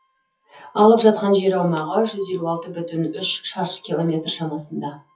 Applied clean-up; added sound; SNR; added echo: classical method WPE with log-MMSE.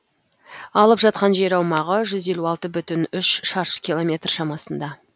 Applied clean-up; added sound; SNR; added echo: none; none; none; none.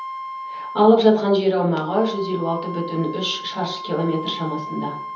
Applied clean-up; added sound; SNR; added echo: none; Wind instrument, woodwind instrument; 12 dB; reverberation time 0.7 s.